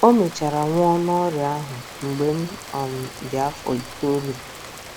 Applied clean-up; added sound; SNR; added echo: none; Rain; 15 dB; none.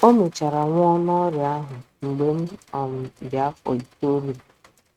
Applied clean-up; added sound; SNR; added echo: neural mask model RNNoise.